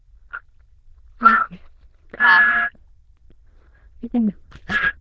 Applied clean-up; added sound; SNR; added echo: neural diffusion model UNIVERSE++.